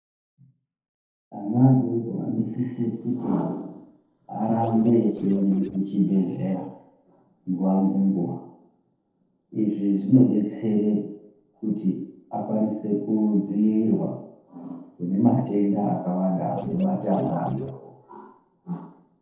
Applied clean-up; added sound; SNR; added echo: neural separator model SepFormer DNS4.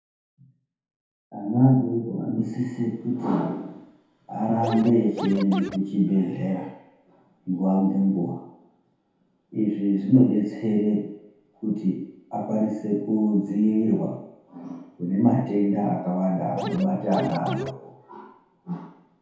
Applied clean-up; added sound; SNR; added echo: none; Scratching (performance technique); 9 dB; reverberation time 0.8 s.